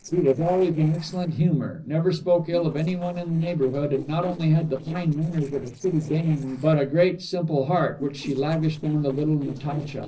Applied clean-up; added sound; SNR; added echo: neural separator model SepFormer DNS4.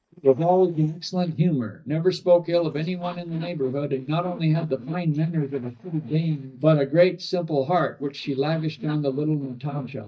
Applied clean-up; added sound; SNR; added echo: neural mask model DeepFilterNet 3.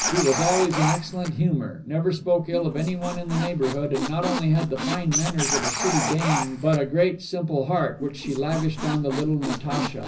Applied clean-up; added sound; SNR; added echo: none; Squeak; 6 dB; reverberation time 0.4 s.